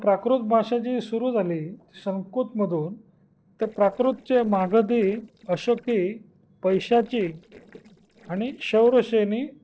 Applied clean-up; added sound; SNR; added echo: neural separator model SepFormer DNS4.